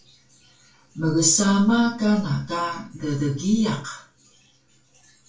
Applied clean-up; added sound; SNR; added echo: none; none; none; reverberation time 0.3 s.